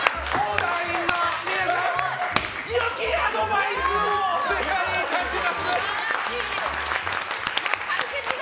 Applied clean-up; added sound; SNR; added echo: none; none; none; none.